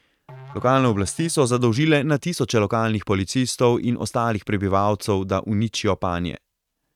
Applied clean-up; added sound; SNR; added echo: neural mask model RNNoise.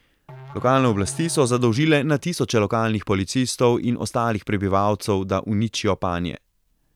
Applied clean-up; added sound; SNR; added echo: none; Musical instrument; 19 dB; none.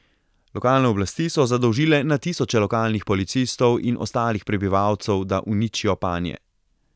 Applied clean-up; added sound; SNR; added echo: none; none; none; none.